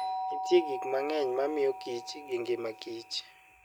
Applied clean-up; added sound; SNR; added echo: none; Doorbell; 7 dB; none.